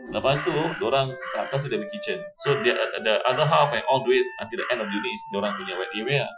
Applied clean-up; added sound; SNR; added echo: classical method Wiener filter.